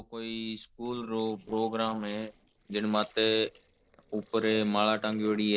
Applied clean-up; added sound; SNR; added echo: neural separator model SepFormer DNS4.